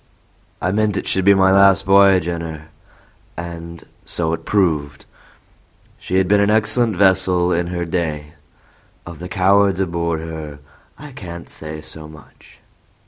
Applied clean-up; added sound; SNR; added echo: none; none; none; none.